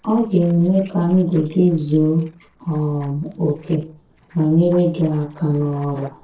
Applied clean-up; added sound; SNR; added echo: neural separator model SepFormer DNS4.